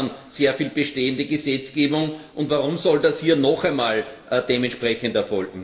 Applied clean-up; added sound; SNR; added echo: none; none; none; reverberation time 2.8 s.